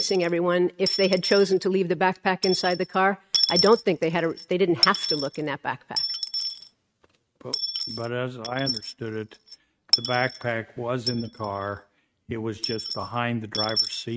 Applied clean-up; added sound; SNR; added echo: neural mask model RNNoise.